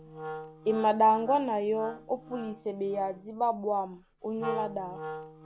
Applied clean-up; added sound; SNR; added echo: none; Wind instrument, woodwind instrument; 13 dB; none.